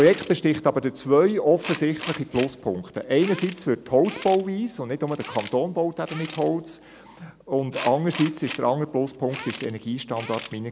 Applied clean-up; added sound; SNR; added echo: none; Tools; 13 dB; none.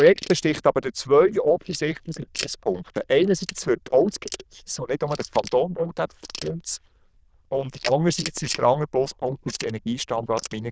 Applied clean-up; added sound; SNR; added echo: neural diffusion model UNIVERSE++.